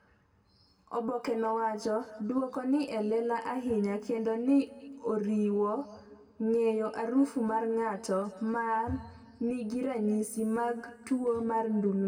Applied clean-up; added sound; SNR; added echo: none; none; none; reverberation time 1.4 s.